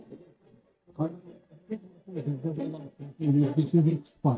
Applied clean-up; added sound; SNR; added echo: neural mask model DeepFilterNet 3.